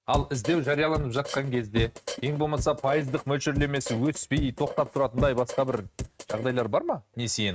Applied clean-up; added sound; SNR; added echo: neural mask model RNNoise.